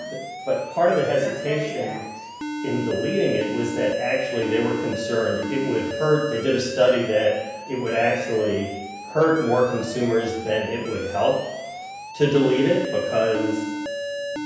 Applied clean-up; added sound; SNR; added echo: none; Alarm; 8 dB; reverberation time 0.9 s.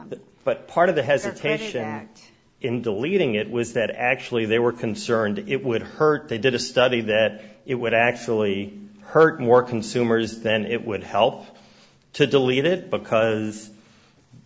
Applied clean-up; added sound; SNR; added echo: none; none; none; none.